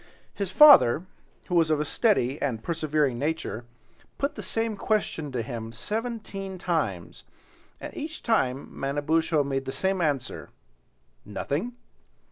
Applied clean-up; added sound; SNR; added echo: none; none; none; none.